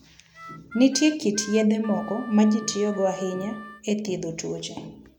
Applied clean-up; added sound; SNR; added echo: none; Harmonica; 18 dB; none.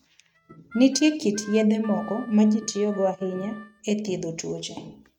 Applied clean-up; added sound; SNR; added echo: neural mask model RNNoise.